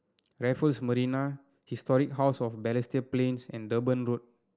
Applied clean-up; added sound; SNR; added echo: none; none; none; none.